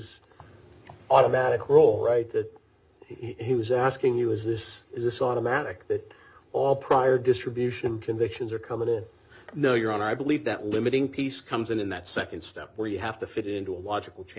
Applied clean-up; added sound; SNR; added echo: none; Hi-hat; 13 dB; none.